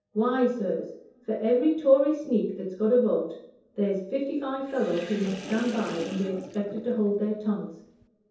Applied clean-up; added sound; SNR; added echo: none; Sink (filling or washing) / Water; 15 dB; reverberation time 0.7 s.